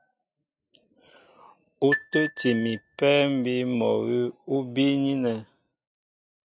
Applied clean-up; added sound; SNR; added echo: neural mask model RNNoise.